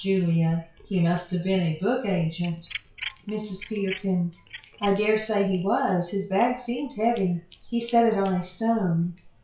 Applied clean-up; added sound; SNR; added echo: classical method WPE with log-MMSE.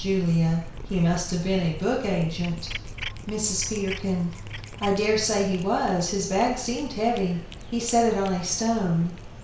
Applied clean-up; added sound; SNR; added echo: none; Cat; 12 dB; reverberation time 0.6 s.